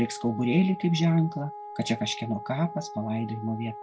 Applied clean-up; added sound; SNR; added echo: none; Wind instrument, woodwind instrument; 13 dB; none.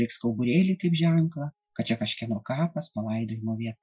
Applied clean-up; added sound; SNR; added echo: classical method Wiener filter.